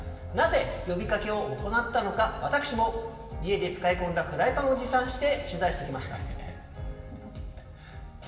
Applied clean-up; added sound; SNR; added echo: none; none; none; reverberation time 1.4 s.